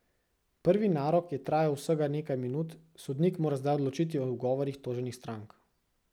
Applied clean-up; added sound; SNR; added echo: none; none; none; none.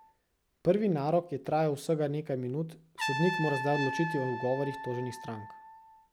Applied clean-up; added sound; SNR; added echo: none; Trumpet; 8 dB; none.